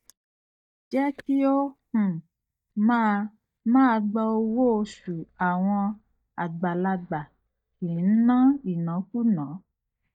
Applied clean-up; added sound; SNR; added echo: neural mask model DeepFilterNet 3.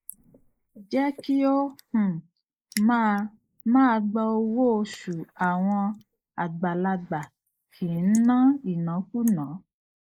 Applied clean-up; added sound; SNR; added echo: neural mask model Resemble Enhance denoiser.